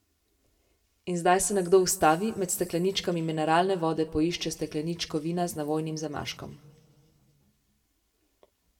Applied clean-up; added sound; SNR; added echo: none; none; none; reverberation time 1.5 s.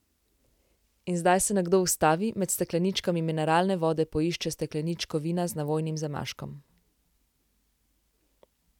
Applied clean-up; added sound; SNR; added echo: none; none; none; none.